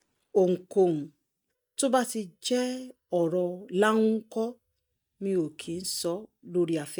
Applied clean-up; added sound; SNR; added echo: neural mask model DeepFilterNet 3.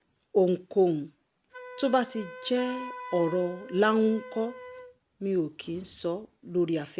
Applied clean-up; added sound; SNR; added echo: none; Wind instrument, woodwind instrument; 17 dB; none.